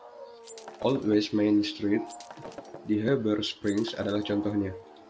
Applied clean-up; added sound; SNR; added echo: none; Shatter + Wild animals; 17 dB; none.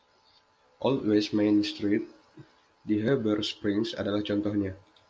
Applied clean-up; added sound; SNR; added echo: none; none; none; none.